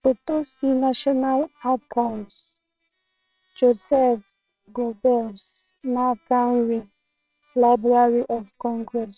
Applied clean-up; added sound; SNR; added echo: neural separator model SepFormer WHAMR!.